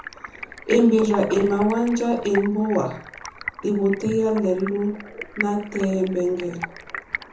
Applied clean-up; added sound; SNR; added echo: none; Stream; 13 dB; reverberation time 0.6 s.